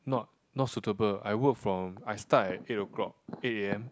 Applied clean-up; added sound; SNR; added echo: none; none; none; none.